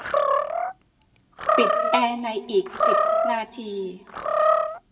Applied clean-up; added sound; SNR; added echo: none; Animal; -5 dB; reverberation time 1.0 s.